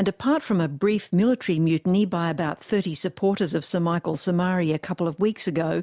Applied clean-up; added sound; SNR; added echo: none; none; none; none.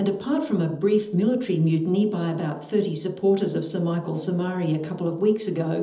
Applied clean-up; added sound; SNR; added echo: none; none; none; reverberation time 1.2 s.